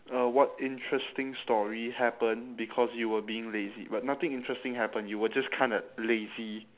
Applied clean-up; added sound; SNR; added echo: none; none; none; none.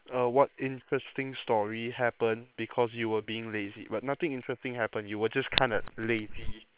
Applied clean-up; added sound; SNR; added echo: neural separator model SepFormer WHAM!.